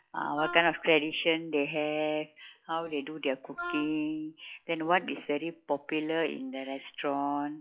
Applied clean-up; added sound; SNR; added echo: classical method log-MMSE.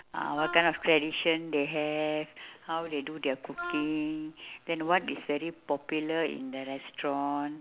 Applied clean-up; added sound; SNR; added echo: none; Wind instrument, woodwind instrument; 10 dB; none.